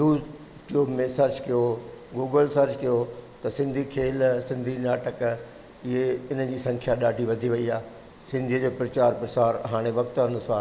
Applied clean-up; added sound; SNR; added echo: none; none; none; none.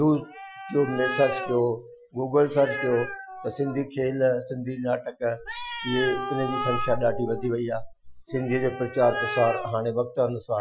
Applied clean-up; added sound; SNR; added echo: classical method Wiener filter.